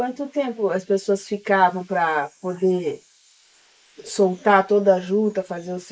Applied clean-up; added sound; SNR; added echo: neural mask model Resemble Enhance denoiser.